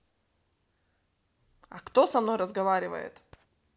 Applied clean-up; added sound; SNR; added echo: none; none; none; none.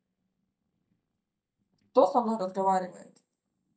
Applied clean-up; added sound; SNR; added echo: neural mask model DeepFilterNet 3.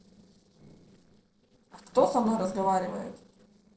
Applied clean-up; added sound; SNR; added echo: neural separator model SepFormer DNS4.